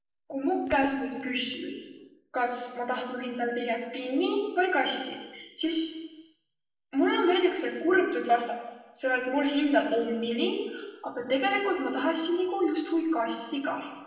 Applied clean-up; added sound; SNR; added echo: neural separator model SepFormer DNS4.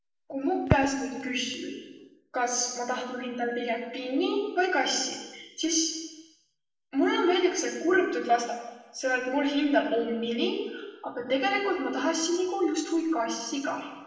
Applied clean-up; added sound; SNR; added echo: none; Crackle; 6 dB; reverberation time 1.0 s.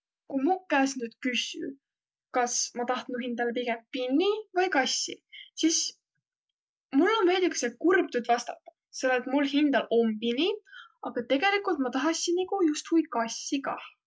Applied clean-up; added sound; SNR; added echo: none; none; none; none.